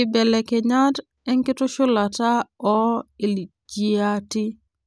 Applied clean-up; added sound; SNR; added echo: none; none; none; none.